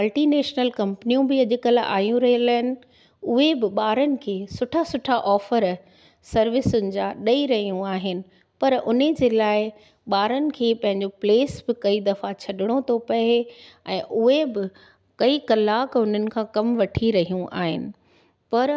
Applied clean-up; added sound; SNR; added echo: none; none; none; none.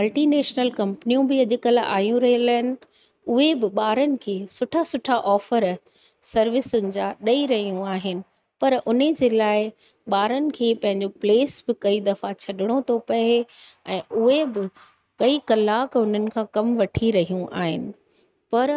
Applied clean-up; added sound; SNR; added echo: neural mask model RNNoise.